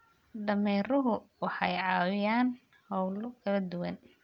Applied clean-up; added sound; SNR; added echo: none; none; none; none.